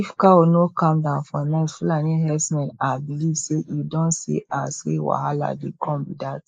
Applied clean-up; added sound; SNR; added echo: neural mask model Resemble Enhance denoiser.